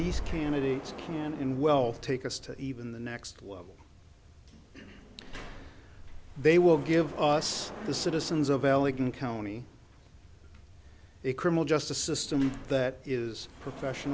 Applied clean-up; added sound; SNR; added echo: none; Sliding door; 16 dB; none.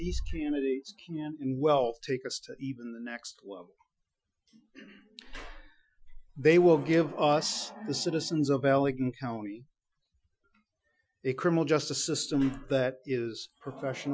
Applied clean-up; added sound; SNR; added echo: classical method Wiener filter.